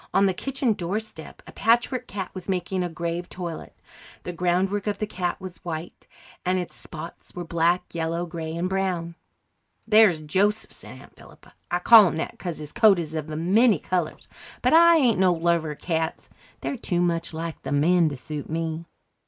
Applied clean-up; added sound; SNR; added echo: neural mask model Resemble Enhance denoiser.